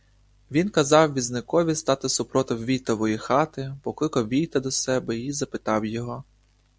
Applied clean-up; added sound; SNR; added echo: none; none; none; none.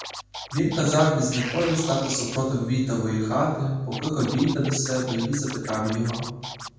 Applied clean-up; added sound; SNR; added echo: none; Scratching (performance technique); 13 dB; reverberation time 1.2 s.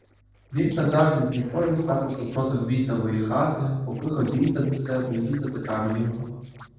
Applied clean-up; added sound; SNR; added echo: neural separator model SepFormer DNS4.